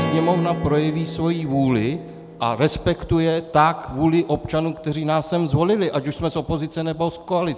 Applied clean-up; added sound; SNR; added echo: none; Strum; 12 dB; none.